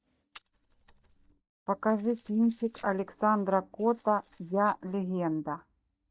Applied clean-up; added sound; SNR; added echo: neural mask model DeepFilterNet 3.